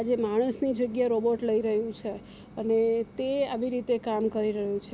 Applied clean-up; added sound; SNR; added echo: none; none; none; none.